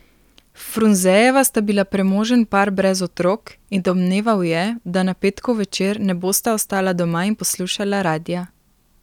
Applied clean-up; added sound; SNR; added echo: none; none; none; none.